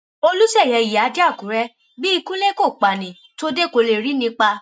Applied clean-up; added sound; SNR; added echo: none; none; none; none.